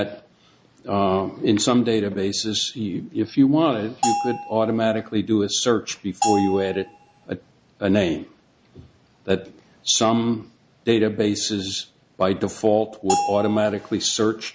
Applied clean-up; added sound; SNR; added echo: none; Bell; 4 dB; none.